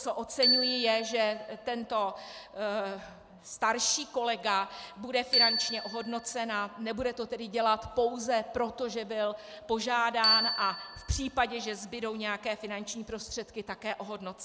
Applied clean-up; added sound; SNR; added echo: none; Bicycle bell; 5 dB; none.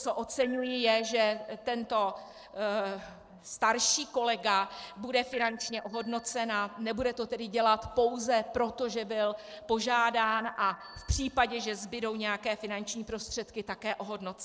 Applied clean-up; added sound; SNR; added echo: neural separator model SepFormer DNS4.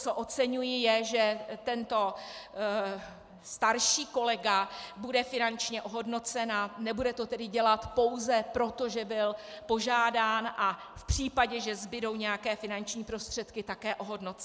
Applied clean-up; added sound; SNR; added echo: none; none; none; none.